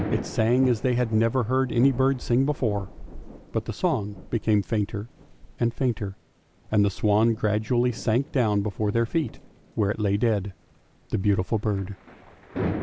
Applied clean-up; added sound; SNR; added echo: none; Thunder / Rain; 13 dB; none.